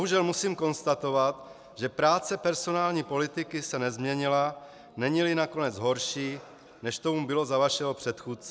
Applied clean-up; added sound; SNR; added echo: none; none; none; none.